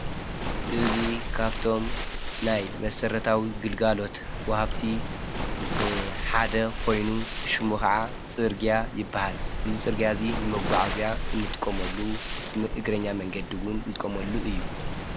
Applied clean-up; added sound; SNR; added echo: none; Waves, surf; 2 dB; none.